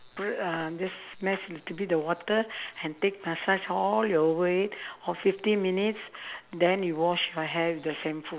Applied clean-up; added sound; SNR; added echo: none; none; none; none.